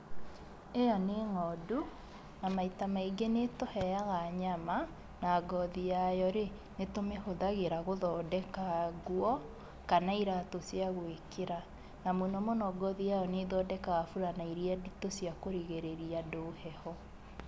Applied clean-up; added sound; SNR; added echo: none; none; none; none.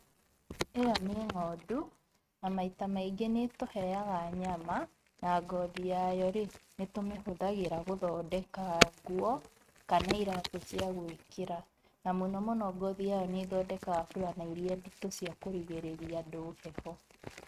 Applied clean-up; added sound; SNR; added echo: neural mask model RNNoise.